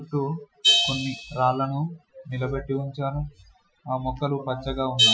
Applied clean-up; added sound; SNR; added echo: classical method Wiener filter.